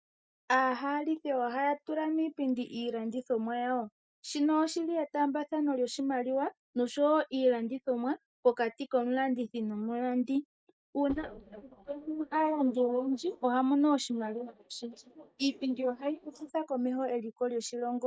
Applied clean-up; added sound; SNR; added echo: neural mask model DeepFilterNet 3.